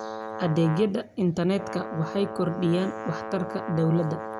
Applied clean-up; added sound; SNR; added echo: none; Brass instrument; 9 dB; none.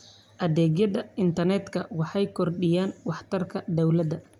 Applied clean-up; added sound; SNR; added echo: none; none; none; none.